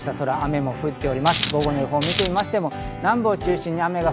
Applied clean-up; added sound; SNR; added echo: none; Coin (dropping); 4 dB; none.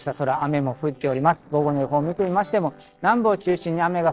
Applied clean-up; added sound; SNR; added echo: neural separator model SepFormer DNS4.